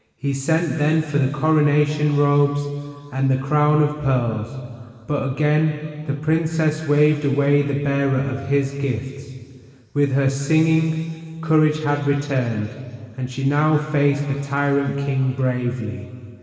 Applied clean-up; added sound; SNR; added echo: none; none; none; reverberation time 2.4 s.